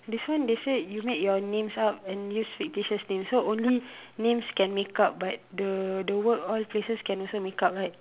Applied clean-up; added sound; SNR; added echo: none; none; none; none.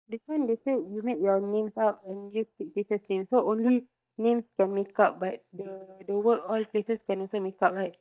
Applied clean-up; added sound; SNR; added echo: neural mask model DeepFilterNet 3.